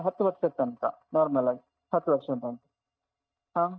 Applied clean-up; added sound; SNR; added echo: neural mask model DeepFilterNet 3.